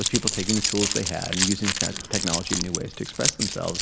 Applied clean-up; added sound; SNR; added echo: none; Keys jangling; -1 dB; none.